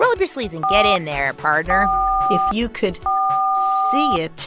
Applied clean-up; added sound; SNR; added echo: none; Telephone; -2 dB; none.